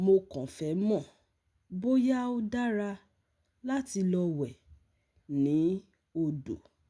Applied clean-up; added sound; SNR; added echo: none; none; none; none.